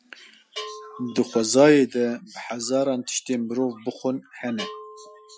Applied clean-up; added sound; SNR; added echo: classical method Wiener filter.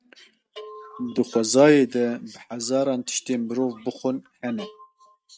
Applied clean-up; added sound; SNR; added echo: neural mask model RNNoise.